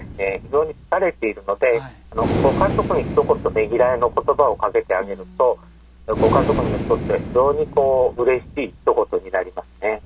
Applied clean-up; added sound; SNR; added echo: none; Breathing; 8 dB; none.